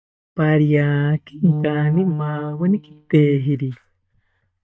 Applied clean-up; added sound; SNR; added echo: neural mask model DeepFilterNet 3.